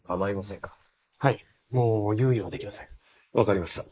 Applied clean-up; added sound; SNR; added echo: neural mask model Resemble Enhance denoiser.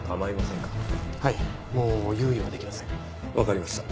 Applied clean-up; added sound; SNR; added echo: none; Crackle; 13 dB; none.